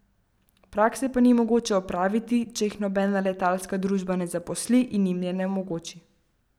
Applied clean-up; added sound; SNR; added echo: none; none; none; none.